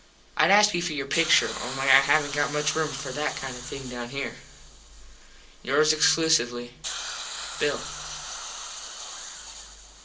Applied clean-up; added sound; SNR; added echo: none; Hiss; 10 dB; reverberation time 0.2 s.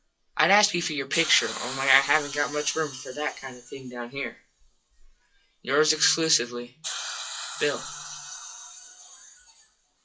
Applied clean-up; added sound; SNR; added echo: classical method WPE with log-MMSE.